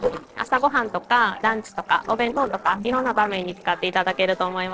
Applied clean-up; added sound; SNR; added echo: neural separator model SepFormer DNS4.